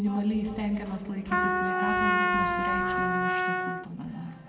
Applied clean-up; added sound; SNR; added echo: none; Trumpet; -3 dB; reverberation time 1.7 s.